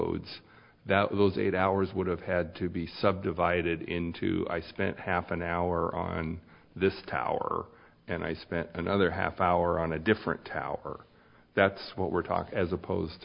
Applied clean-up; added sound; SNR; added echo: none; none; none; none.